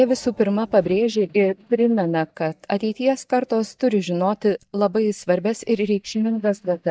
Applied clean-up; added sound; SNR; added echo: neural mask model DeepFilterNet 3.